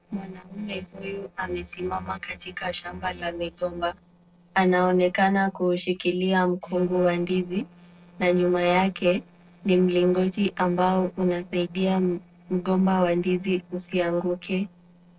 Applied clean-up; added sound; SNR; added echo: neural separator model SepFormer DNS4.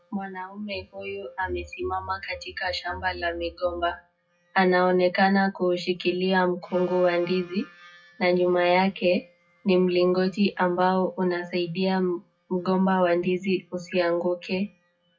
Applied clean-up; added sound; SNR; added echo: classical method WPE with log-MMSE.